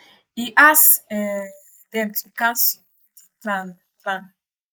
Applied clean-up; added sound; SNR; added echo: neural mask model Resemble Enhance denoiser.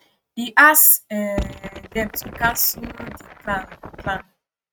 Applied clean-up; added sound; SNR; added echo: neural mask model RNNoise.